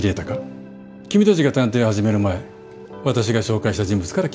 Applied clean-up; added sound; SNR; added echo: none; Brass instrument; 18 dB; none.